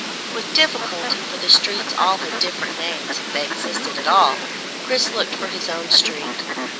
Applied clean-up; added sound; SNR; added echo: none; Fowl; 5 dB; none.